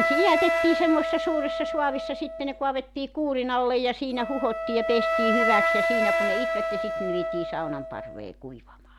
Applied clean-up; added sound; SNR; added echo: none; Wind instrument, woodwind instrument; 0 dB; none.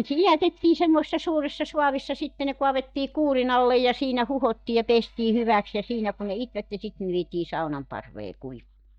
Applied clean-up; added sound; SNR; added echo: neural mask model DeepFilterNet 3.